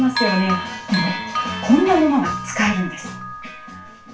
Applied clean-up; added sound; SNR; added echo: none; Bell; 8 dB; reverberation time 0.2 s.